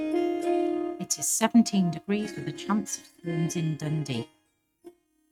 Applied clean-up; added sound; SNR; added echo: neural mask model RNNoise.